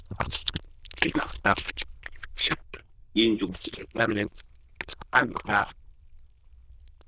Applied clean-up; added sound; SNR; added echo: neural diffusion model UNIVERSE++.